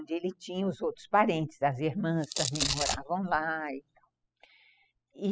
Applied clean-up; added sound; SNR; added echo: classical method spectral subtraction.